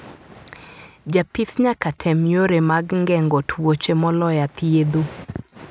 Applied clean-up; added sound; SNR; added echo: none; none; none; none.